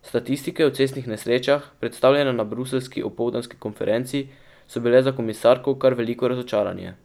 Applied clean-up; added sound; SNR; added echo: none; none; none; none.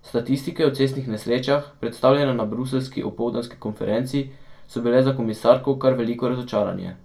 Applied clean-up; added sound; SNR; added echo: none; none; none; reverberation time 0.2 s.